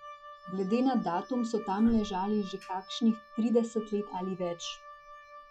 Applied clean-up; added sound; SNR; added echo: classical method log-MMSE.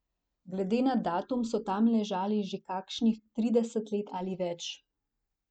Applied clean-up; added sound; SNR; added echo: none; none; none; none.